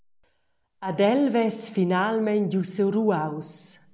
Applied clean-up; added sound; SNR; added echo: none; none; none; none.